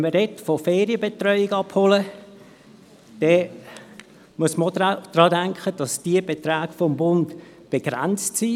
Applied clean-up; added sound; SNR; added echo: none; none; none; none.